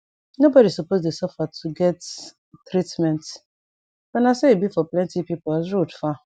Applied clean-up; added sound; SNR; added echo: none; none; none; none.